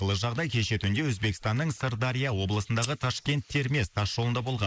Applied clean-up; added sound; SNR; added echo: neural mask model Resemble Enhance denoiser.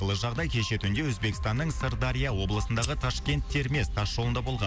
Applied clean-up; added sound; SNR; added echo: none; Scissors; 7 dB; none.